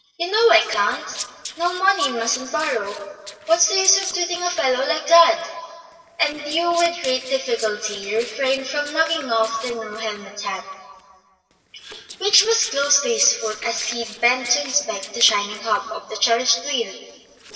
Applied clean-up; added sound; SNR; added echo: neural separator model SepFormer DNS4.